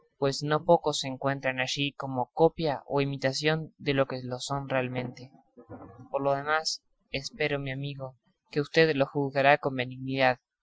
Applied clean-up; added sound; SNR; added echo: classical method Wiener filter.